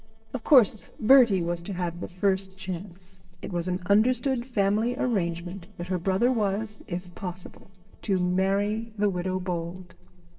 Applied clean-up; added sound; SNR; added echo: neural separator model SepFormer DNS4.